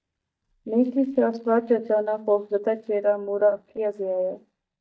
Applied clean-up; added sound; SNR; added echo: neural mask model DeepFilterNet 3.